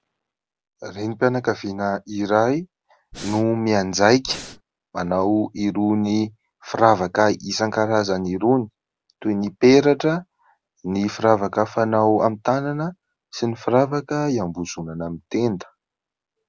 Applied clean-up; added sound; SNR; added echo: none; Breathing; 15 dB; none.